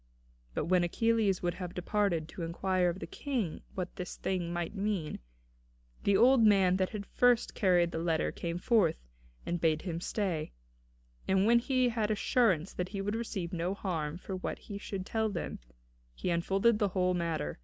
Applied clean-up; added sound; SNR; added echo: none; none; none; none.